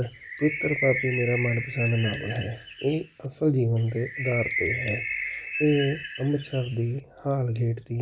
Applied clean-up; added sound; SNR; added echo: none; Bird; 6 dB; none.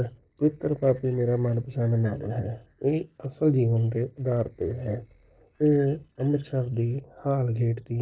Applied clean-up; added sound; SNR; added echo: neural separator model SepFormer DNS4.